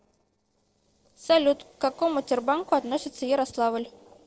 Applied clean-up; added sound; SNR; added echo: neural separator model SepFormer DNS4.